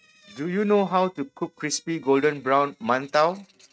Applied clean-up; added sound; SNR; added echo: neural mask model RNNoise.